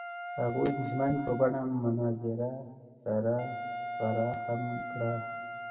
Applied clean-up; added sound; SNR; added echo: none; Wind instrument, woodwind instrument; 8 dB; reverberation time 1.4 s.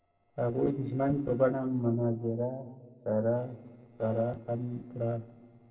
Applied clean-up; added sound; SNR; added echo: neural separator model SepFormer DNS4.